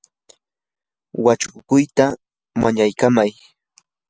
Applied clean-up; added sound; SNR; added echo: none; none; none; none.